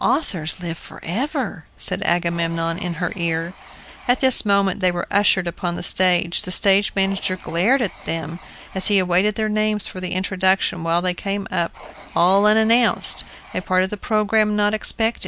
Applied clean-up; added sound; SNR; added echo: none; Writing; 16 dB; none.